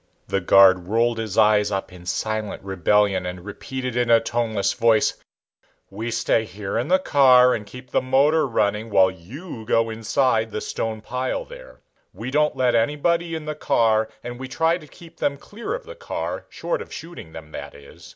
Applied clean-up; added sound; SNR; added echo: none; none; none; none.